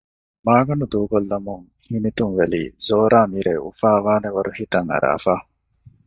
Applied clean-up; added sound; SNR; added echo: neural mask model DeepFilterNet 3.